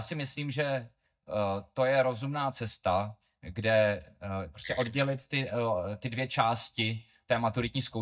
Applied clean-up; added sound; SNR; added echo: neural mask model DeepFilterNet 3.